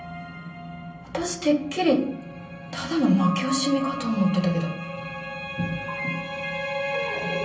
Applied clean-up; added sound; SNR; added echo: none; none; none; reverberation time 0.6 s.